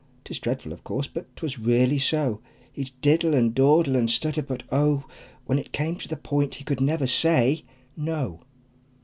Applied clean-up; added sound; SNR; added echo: none; none; none; none.